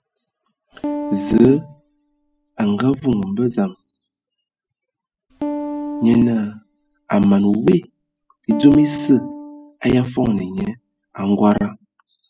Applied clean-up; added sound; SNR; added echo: classical method spectral subtraction.